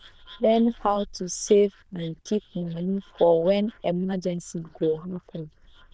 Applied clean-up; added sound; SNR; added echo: neural diffusion model UNIVERSE++.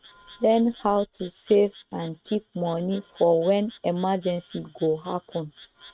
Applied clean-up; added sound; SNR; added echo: neural mask model RNNoise.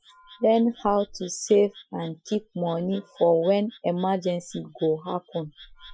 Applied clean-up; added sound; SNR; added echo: classical method Wiener filter.